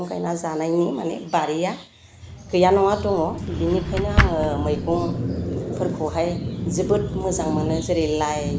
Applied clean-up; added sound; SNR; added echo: none; Drawer open or close; 2 dB; none.